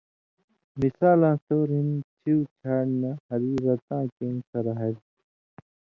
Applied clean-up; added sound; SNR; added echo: none; none; none; none.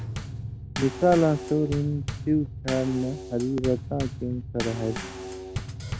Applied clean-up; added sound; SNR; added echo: none; Bass drum / Snare drum / Drum kit; 8 dB; none.